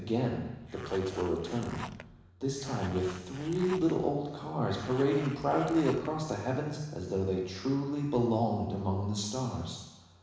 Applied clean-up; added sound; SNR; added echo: none; Zipper (clothing); 14 dB; reverberation time 1.0 s.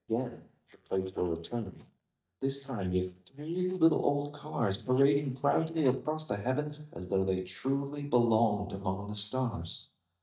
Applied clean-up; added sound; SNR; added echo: neural mask model DeepFilterNet 3.